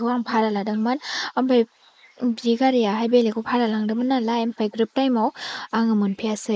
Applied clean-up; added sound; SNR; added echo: neural mask model Resemble Enhance denoiser.